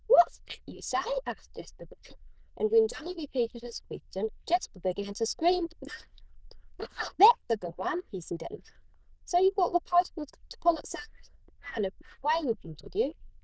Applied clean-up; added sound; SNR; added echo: neural diffusion model UNIVERSE++.